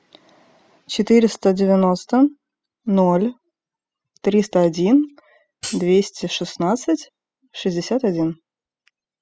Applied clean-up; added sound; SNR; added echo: classical method spectral subtraction.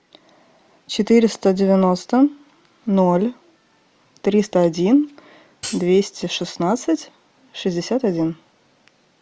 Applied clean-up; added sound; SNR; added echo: none; Hi-hat; 12 dB; none.